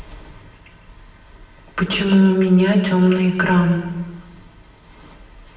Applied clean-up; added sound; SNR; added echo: none; none; none; reverberation time 1.3 s.